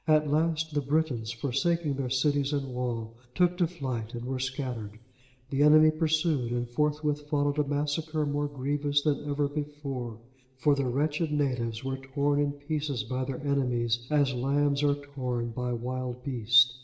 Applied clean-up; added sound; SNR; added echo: none; none; none; reverberation time 0.9 s.